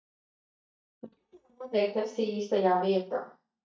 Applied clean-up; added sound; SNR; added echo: neural mask model DeepFilterNet 3.